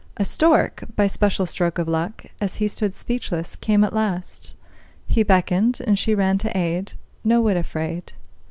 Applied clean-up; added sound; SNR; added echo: none; none; none; none.